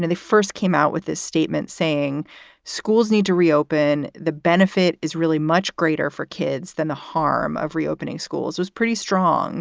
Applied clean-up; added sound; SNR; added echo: none; none; none; none.